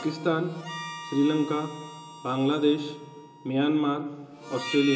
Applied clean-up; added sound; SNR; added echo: none; Harmonica; 13 dB; reverberation time 0.2 s.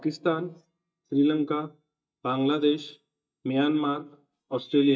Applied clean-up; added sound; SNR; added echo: neural mask model DeepFilterNet 3.